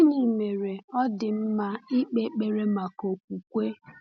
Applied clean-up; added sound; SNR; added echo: none; none; none; none.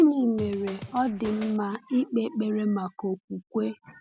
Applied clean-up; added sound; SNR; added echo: none; Scratching (performance technique); 14 dB; none.